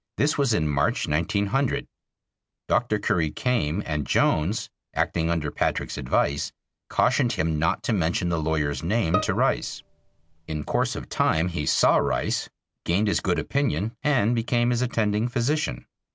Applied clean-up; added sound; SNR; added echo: none; Bowed string instrument; 10 dB; none.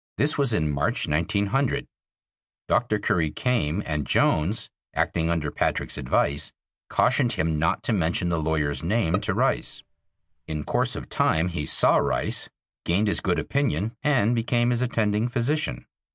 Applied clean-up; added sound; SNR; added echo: neural mask model DeepFilterNet 3.